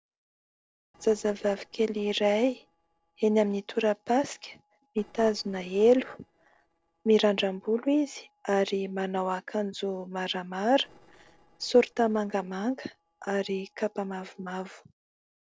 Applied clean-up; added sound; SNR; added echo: neural separator model SepFormer DNS4.